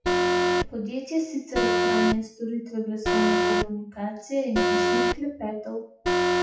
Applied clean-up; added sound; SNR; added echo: classical method WPE with log-MMSE.